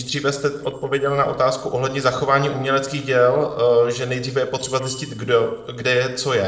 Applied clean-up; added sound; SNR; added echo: neural separator model SepFormer DNS4.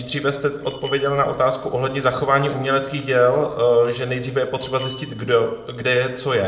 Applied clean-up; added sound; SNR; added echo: none; Bicycle bell; 18 dB; reverberation time 0.7 s.